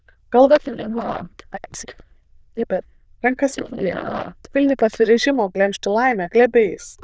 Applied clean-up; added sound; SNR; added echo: neural diffusion model UNIVERSE++.